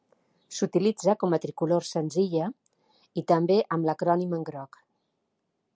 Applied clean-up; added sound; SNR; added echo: none; none; none; none.